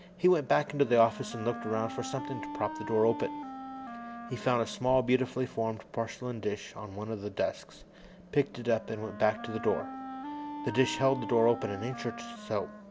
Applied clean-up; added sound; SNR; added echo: none; Wind instrument, woodwind instrument; 12 dB; none.